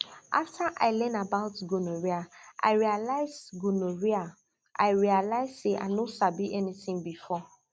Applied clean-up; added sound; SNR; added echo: none; none; none; none.